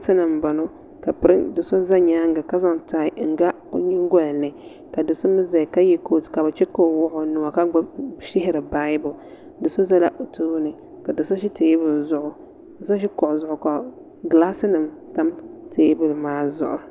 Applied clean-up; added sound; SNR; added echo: none; none; none; none.